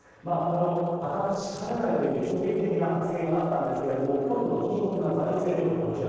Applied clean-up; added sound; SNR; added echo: neural separator model SepFormer DNS4.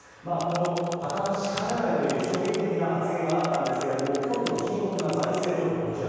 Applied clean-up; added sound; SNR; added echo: none; Computer keyboard; 14 dB; reverberation time 2.2 s.